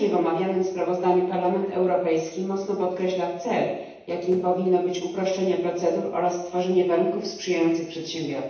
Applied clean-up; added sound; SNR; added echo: none; none; none; reverberation time 0.9 s.